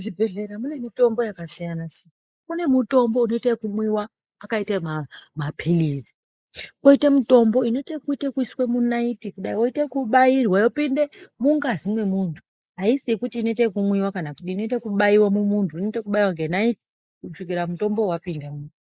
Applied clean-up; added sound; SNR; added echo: neural mask model Resemble Enhance denoiser.